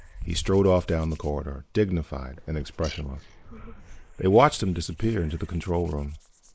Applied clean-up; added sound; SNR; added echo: neural mask model Resemble Enhance denoiser.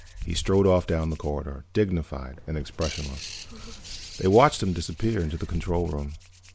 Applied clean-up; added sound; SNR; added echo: none; Hands + Bird; 14 dB; none.